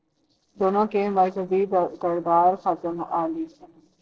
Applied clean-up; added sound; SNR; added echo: neural separator model SepFormer DNS4.